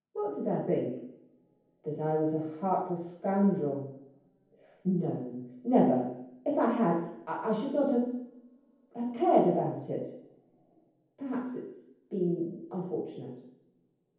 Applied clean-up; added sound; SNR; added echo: none; none; none; reverberation time 0.9 s.